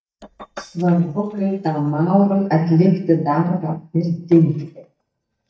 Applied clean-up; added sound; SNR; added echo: neural mask model DeepFilterNet 3.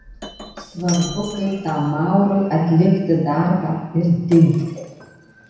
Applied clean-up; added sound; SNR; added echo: none; Shatter; 20 dB; reverberation time 1.0 s.